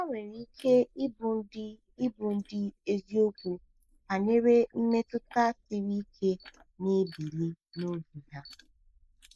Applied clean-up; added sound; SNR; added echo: neural mask model Resemble Enhance denoiser.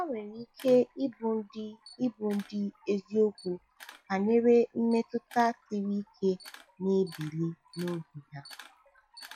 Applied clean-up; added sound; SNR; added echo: classical method log-MMSE.